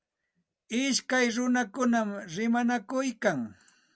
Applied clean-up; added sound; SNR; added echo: none; none; none; none.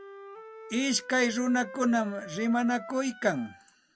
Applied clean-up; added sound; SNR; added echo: none; Wind instrument, woodwind instrument; 16 dB; none.